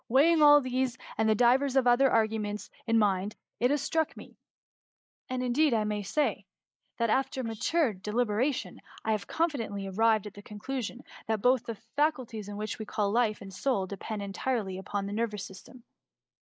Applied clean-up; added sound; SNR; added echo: neural mask model Resemble Enhance denoiser.